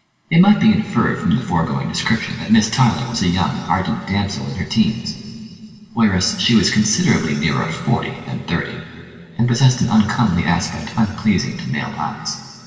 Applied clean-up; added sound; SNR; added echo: none; none; none; reverberation time 2.5 s.